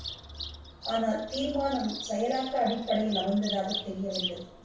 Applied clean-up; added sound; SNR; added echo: none; Bird vocalization, bird call, bird song; 9 dB; reverberation time 0.6 s.